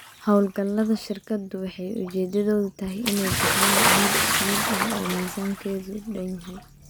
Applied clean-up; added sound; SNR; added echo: none; Bathtub (filling or washing) / Splash, splatter; 1 dB; none.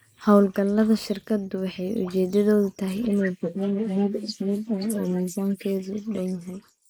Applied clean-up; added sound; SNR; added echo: neural mask model Resemble Enhance denoiser.